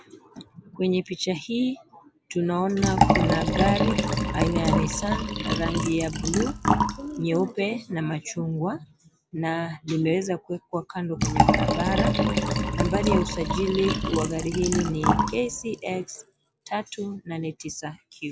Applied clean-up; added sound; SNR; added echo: none; Liquid; -1 dB; none.